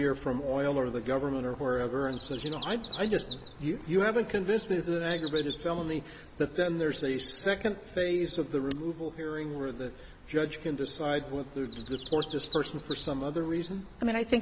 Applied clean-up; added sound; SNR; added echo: none; Bird vocalization, bird call, bird song; 13 dB; none.